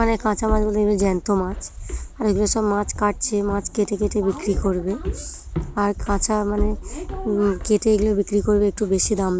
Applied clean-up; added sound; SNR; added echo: none; Walk, footsteps; 8 dB; none.